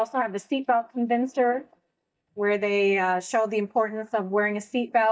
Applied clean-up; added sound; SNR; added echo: neural mask model DeepFilterNet 3.